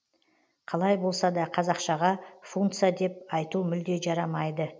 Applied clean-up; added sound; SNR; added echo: none; none; none; none.